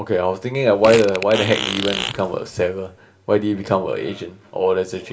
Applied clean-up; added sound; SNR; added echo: none; Fart; 7 dB; reverberation time 0.5 s.